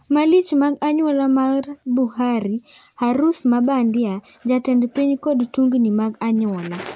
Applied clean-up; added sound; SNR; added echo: none; none; none; none.